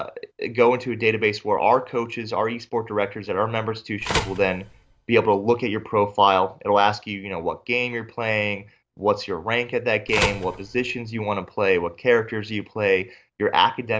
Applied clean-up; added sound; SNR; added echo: none; Telephone; 7 dB; none.